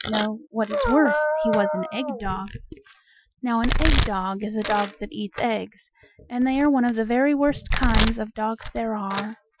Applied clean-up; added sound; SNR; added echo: classical method Wiener filter.